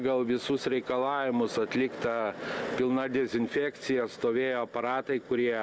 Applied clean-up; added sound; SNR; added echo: none; none; none; none.